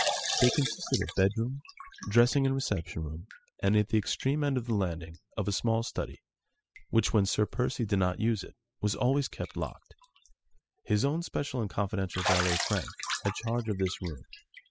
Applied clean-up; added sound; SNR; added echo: classical method spectral subtraction.